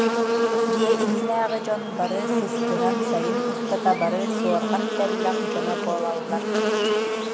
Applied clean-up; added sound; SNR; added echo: none; Buzz; -3 dB; none.